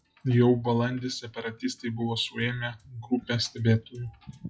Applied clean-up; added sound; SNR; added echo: classical method log-MMSE.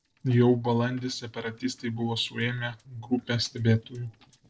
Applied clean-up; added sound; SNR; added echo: neural separator model SepFormer DNS4.